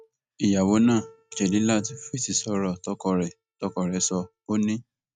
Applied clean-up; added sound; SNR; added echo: neural mask model RNNoise.